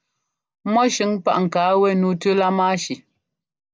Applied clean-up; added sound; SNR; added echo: none; none; none; none.